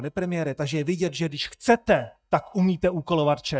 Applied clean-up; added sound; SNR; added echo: neural mask model DeepFilterNet 3.